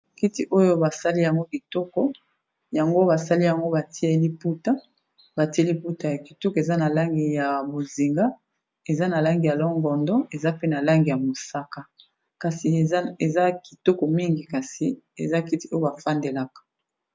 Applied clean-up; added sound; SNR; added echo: none; none; none; none.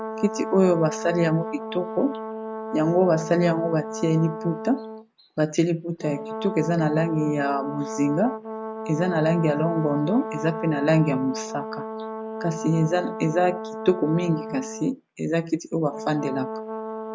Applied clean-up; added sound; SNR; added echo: none; Brass instrument; 9 dB; none.